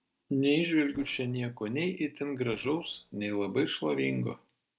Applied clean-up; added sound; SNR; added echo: neural separator model SepFormer DNS4.